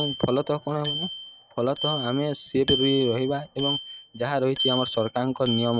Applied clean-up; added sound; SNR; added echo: neural mask model RNNoise.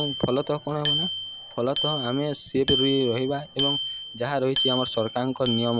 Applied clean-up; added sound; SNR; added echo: none; Bicycle bell; 4 dB; none.